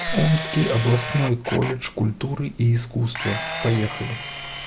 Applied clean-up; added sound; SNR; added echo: none; Camera; 9 dB; none.